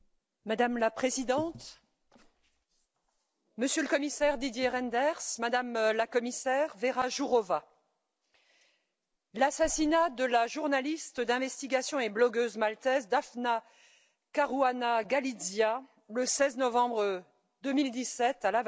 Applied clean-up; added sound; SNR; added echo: none; none; none; none.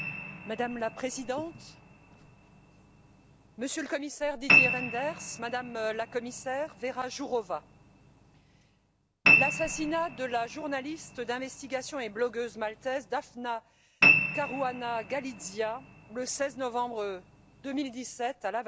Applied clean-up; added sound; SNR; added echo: none; Piano; -2 dB; none.